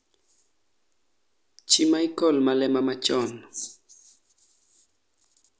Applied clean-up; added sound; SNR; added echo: none; none; none; none.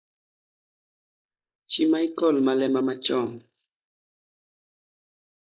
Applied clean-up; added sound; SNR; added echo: neural mask model Resemble Enhance denoiser.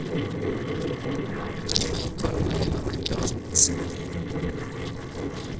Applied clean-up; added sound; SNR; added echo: neural separator model SepFormer DNS4.